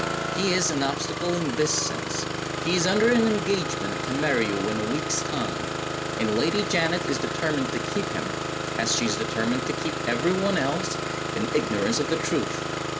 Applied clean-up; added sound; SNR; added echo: none; Engine starting; 2 dB; none.